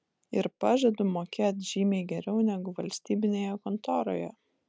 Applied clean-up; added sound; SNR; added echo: none; none; none; none.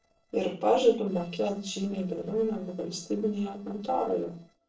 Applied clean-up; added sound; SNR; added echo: neural separator model SepFormer DNS4.